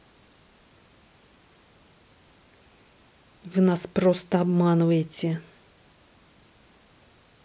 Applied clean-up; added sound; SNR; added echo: none; none; none; none.